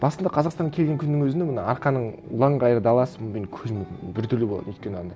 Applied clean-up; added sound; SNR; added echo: none; none; none; none.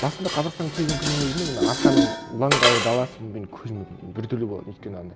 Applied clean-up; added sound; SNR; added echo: none; Dishes, pots, and pans; -1 dB; none.